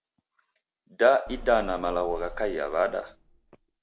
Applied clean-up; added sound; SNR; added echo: none; Bus / Engine; 14 dB; none.